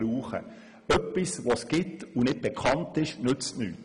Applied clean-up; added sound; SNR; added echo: none; none; none; none.